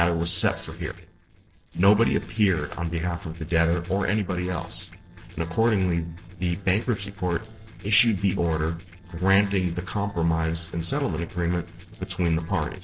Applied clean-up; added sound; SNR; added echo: neural separator model SepFormer DNS4.